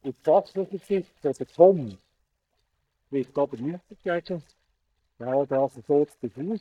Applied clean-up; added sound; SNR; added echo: neural mask model DeepFilterNet 3.